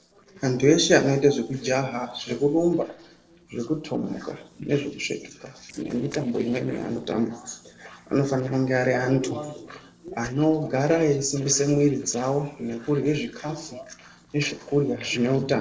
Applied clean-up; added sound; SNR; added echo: neural separator model SepFormer DNS4.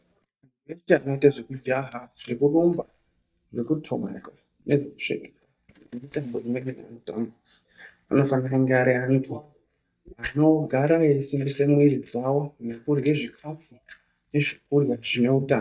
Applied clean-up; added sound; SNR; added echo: neural mask model DeepFilterNet 3.